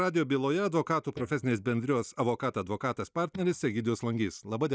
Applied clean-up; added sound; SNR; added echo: neural mask model DeepFilterNet 3.